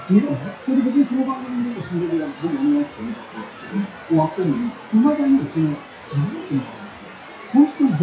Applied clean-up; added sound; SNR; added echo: classical method WPE with log-MMSE.